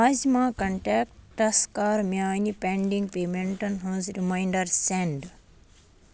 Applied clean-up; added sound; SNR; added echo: none; none; none; none.